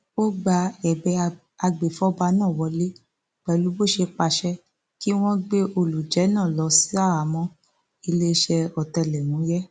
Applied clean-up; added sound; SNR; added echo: none; none; none; none.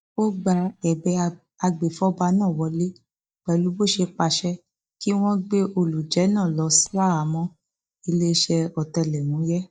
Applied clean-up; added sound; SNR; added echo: neural mask model DeepFilterNet 3.